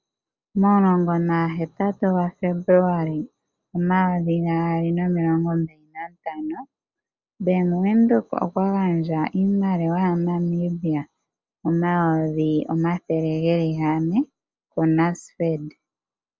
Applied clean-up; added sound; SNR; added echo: none; none; none; none.